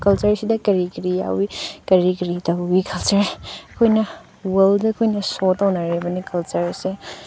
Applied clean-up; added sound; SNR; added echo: none; none; none; none.